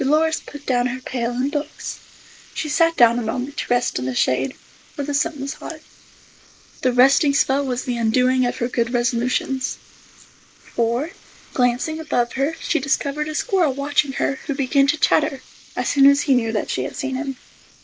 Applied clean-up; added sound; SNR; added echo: neural mask model Resemble Enhance denoiser.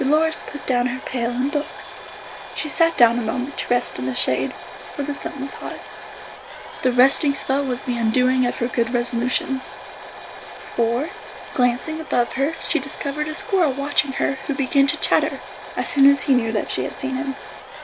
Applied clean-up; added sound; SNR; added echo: none; Domestic sounds, home sounds; 14 dB; none.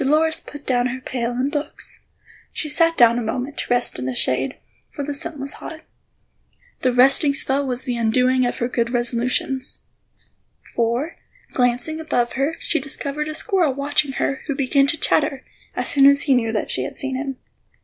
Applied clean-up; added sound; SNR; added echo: none; none; none; none.